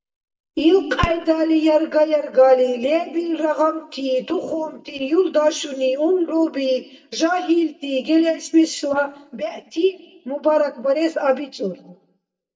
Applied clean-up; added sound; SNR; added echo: neural mask model DeepFilterNet 3.